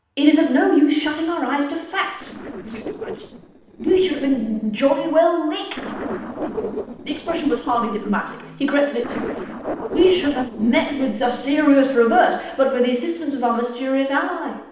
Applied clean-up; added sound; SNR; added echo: neural separator model SepFormer DNS4.